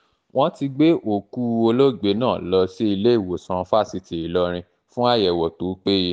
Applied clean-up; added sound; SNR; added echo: none; none; none; none.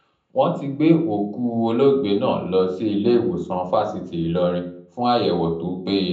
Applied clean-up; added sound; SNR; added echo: none; none; none; reverberation time 0.6 s.